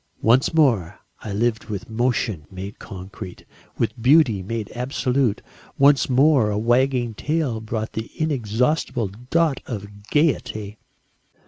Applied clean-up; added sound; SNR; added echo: none; none; none; none.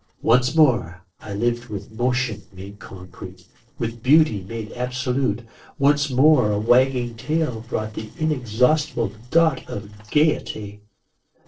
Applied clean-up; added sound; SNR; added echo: neural separator model SepFormer DNS4.